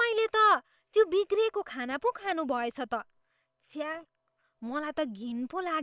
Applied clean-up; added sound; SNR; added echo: neural separator model SepFormer WHAM!.